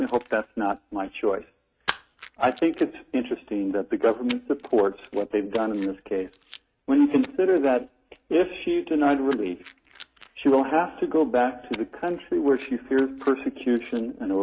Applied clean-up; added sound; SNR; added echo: neural mask model RNNoise.